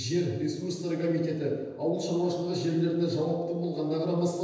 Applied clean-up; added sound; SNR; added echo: none; none; none; reverberation time 1.1 s.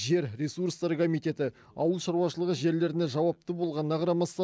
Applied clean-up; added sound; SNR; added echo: none; none; none; none.